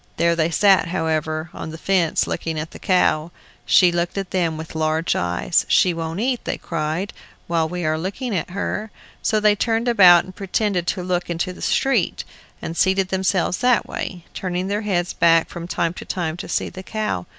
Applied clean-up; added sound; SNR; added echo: none; none; none; none.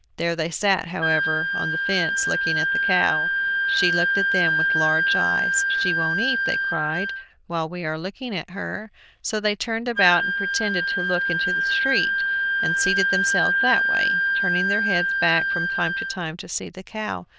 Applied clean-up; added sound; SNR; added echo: neural diffusion model UNIVERSE++.